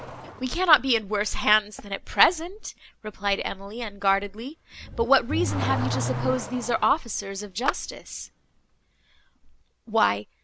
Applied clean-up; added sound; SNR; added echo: none; Clapping + Accelerating, revving, vroom / Car; 9 dB; none.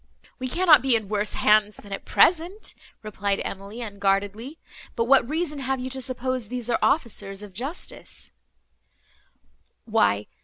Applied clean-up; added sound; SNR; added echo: none; none; none; none.